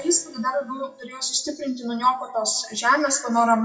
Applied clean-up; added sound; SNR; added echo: classical method WPE with log-MMSE.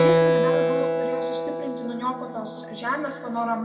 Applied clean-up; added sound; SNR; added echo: none; Keyboard (musical); -5 dB; reverberation time 2.1 s.